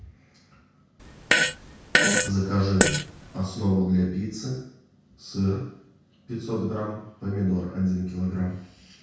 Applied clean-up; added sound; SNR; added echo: none; Fart; -3 dB; reverberation time 0.6 s.